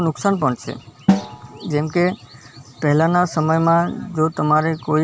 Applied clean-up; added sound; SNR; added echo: none; Snare drum; 7 dB; none.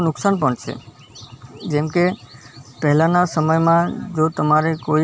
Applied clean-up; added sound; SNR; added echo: none; none; none; none.